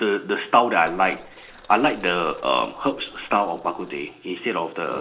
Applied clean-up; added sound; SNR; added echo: neural separator model SepFormer DNS4.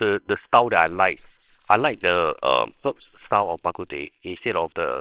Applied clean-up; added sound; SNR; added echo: neural separator model SepFormer WHAMR!.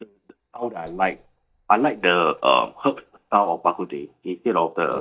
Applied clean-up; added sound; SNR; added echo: neural mask model DeepFilterNet 3.